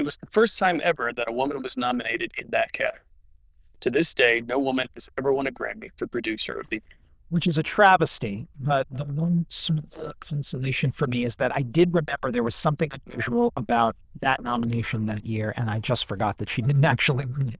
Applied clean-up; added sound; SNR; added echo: neural diffusion model UNIVERSE++.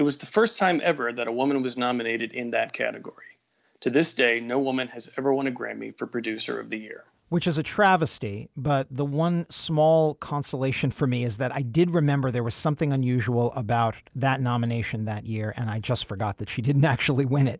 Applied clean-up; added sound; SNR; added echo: none; none; none; none.